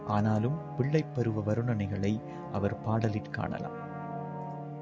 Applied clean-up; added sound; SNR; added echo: none; Bowed string instrument + Brass instrument; 9 dB; none.